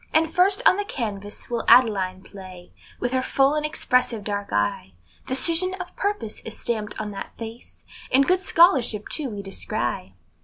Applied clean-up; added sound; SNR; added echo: none; none; none; none.